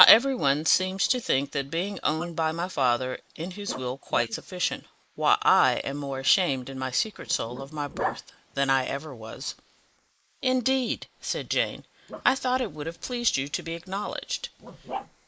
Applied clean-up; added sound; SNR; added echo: neural mask model Resemble Enhance denoiser.